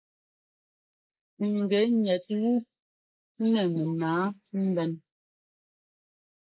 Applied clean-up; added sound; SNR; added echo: neural mask model Resemble Enhance denoiser.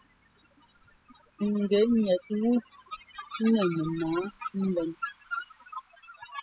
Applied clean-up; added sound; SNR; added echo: classical method spectral subtraction.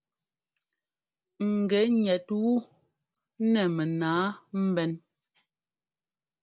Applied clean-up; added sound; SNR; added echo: none; none; none; none.